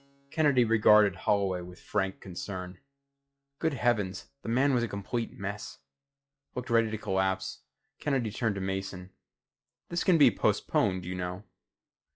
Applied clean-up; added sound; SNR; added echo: classical method log-MMSE.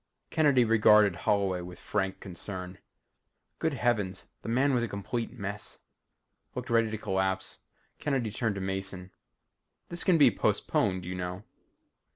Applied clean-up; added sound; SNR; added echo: none; none; none; none.